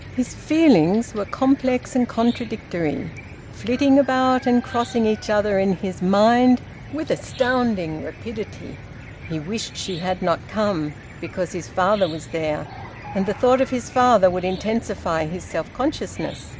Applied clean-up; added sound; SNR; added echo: none; Cricket / Chicken, rooster; 15 dB; none.